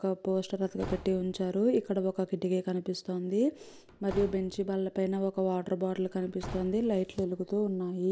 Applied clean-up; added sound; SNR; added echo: none; Slam / Wood; 17 dB; none.